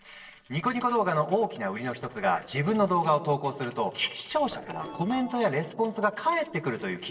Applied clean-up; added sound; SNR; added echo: neural separator model SepFormer DNS4.